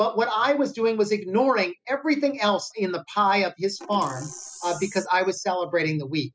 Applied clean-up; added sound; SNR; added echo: classical method spectral subtraction.